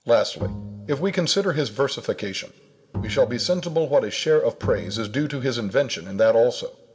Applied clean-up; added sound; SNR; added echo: none; Bowed string instrument; 13 dB; reverberation time 0.8 s.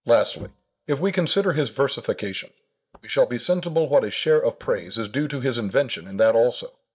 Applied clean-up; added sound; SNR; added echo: neural mask model DeepFilterNet 3.